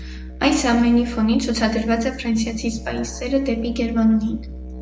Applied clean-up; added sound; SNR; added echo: none; Musical instrument; 12 dB; reverberation time 0.6 s.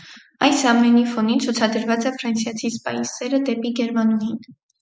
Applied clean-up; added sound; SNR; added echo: none; none; none; none.